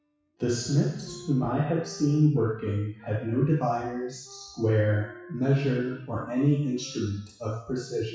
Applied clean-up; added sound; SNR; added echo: classical method WPE with log-MMSE.